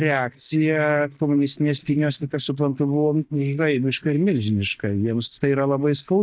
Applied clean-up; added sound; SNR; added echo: neural mask model DeepFilterNet 3.